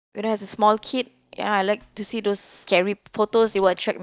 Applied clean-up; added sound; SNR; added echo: neural mask model DeepFilterNet 3.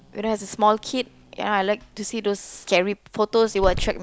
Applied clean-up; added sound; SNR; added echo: none; Growling; 12 dB; none.